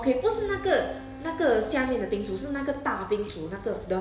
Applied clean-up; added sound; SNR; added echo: none; Wind instrument, woodwind instrument; 17 dB; reverberation time 0.9 s.